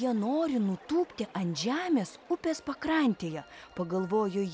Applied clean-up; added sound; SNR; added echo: none; none; none; none.